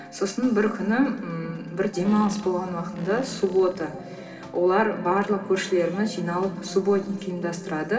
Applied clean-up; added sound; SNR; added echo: none; Fart; 18 dB; reverberation time 2.3 s.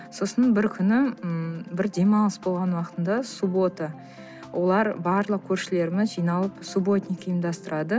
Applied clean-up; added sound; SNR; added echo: none; none; none; none.